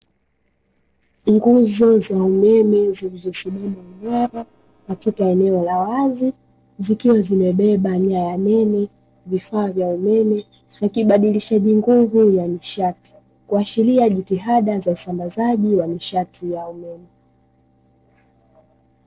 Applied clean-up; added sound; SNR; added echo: neural separator model SepFormer DNS4.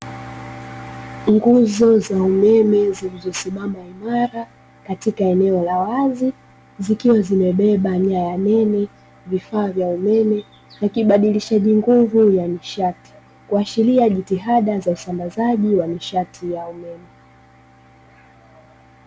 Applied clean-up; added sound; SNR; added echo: none; none; none; none.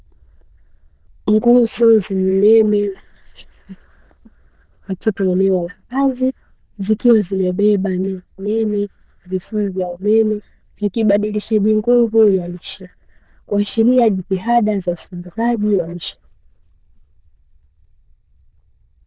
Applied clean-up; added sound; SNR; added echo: neural diffusion model UNIVERSE++.